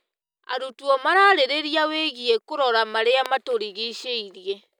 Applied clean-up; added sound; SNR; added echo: none; none; none; none.